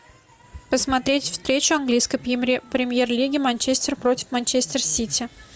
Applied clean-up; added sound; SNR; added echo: none; none; none; none.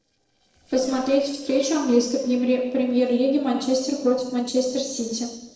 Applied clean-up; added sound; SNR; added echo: neural separator model SepFormer DNS4.